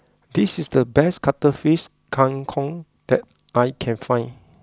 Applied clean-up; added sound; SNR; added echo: none; none; none; none.